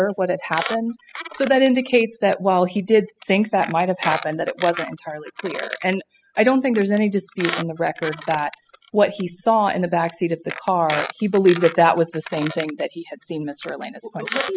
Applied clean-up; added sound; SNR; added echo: classical method spectral subtraction.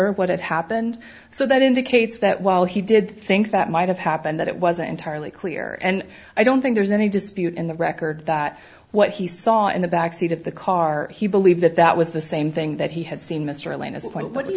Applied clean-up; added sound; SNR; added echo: none; none; none; none.